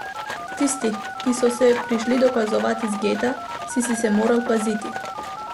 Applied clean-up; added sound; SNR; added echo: none; Telephone + Livestock, farm animals, working animals; 8 dB; none.